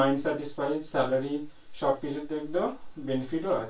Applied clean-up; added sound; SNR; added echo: none; none; none; reverberation time 0.2 s.